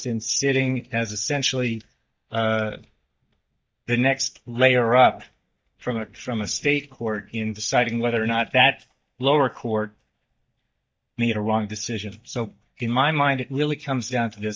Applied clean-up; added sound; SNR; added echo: neural mask model DeepFilterNet 3.